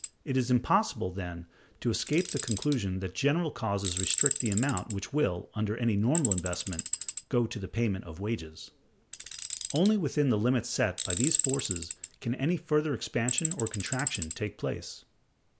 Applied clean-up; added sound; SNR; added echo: none; Tools; 6 dB; none.